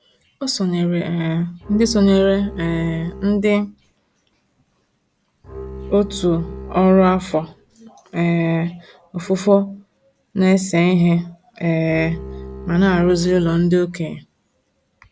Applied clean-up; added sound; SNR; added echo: none; Bowed string instrument; 14 dB; none.